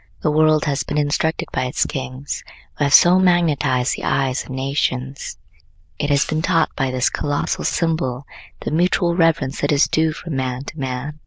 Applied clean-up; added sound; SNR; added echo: neural diffusion model UNIVERSE++.